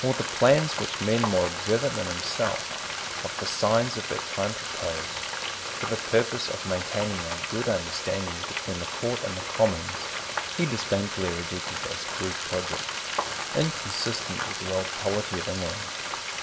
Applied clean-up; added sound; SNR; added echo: none; Frying (food); 3 dB; none.